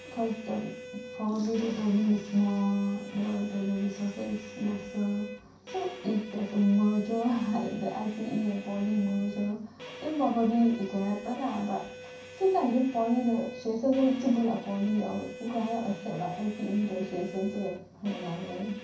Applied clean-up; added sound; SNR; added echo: none; Bowed string instrument; 15 dB; reverberation time 0.6 s.